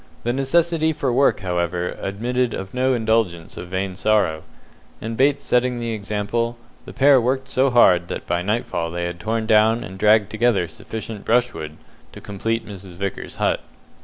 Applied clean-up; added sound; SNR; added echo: none; none; none; none.